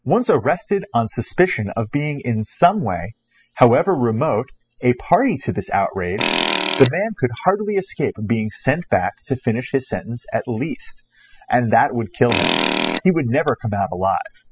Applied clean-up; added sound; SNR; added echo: classical method spectral subtraction.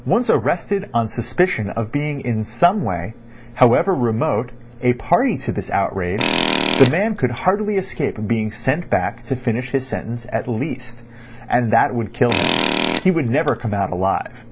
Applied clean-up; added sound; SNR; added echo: none; Tools; 1 dB; none.